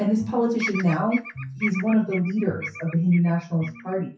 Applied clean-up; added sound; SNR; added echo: classical method WPE with log-MMSE.